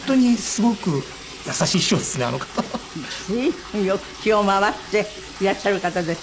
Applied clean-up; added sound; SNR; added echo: none; Liquid; 15 dB; none.